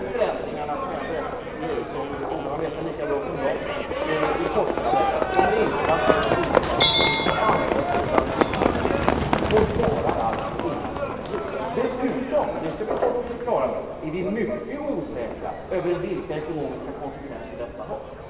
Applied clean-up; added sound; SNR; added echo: none; Livestock, farm animals, working animals; -1 dB; reverberation time 1.4 s.